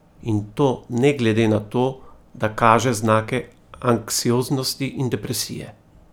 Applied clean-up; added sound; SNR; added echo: none; none; none; none.